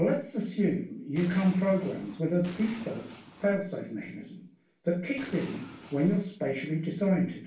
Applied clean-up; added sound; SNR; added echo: none; Explosion; 16 dB; reverberation time 0.4 s.